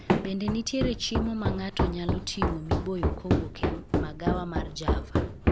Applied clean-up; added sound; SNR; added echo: none; Run; -5 dB; none.